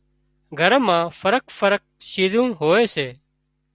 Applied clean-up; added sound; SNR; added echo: none; none; none; none.